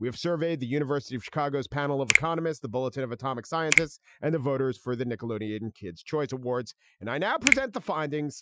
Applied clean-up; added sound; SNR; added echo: classical method Wiener filter.